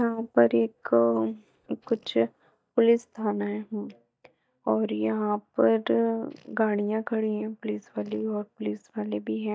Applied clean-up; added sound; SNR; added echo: neural mask model DeepFilterNet 3.